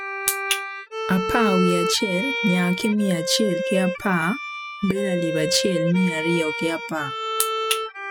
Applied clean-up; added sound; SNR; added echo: classical method spectral subtraction.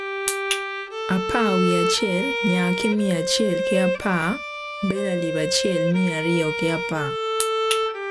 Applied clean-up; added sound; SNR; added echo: none; Bowed string instrument; 1 dB; none.